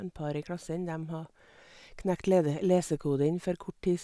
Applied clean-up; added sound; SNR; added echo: none; none; none; none.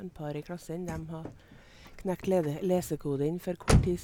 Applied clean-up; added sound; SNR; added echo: none; Slam / Car; 1 dB; none.